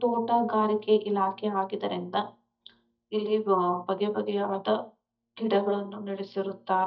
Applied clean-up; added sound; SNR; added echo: neural mask model DeepFilterNet 3.